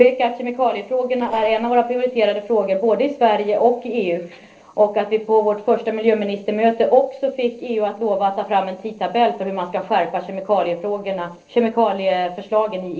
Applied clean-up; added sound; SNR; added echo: neural separator model SepFormer DNS4.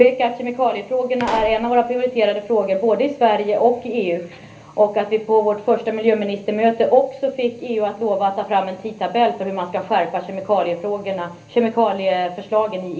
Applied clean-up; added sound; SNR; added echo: none; Explosion; 14 dB; reverberation time 0.3 s.